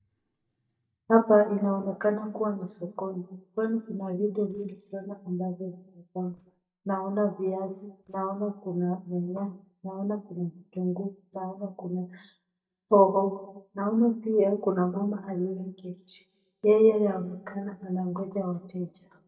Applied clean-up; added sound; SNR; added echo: neural mask model DeepFilterNet 3.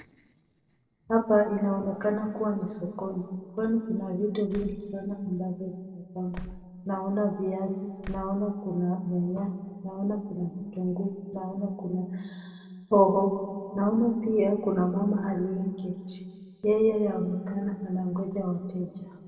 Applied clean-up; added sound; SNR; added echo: neural separator model SepFormer DNS4.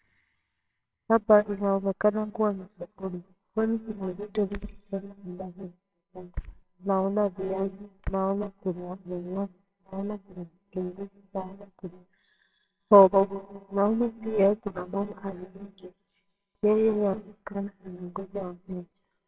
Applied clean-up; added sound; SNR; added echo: neural separator model SepFormer WHAMR!.